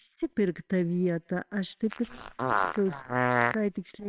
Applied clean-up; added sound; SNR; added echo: neural separator model SepFormer WHAMR!.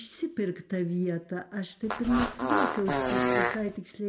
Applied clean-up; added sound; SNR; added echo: none; Fart; -2 dB; reverberation time 0.6 s.